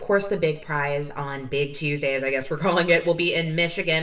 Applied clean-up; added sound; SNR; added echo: none; none; none; reverberation time 0.6 s.